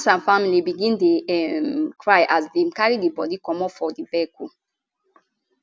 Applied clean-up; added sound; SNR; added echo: none; none; none; none.